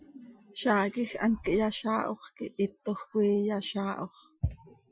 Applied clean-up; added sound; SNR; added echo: classical method Wiener filter.